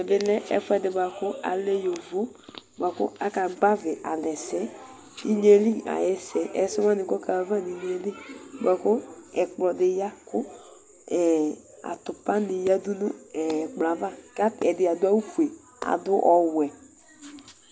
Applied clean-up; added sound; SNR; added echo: none; none; none; none.